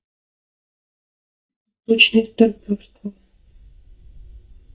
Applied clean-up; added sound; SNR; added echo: neural mask model DeepFilterNet 3.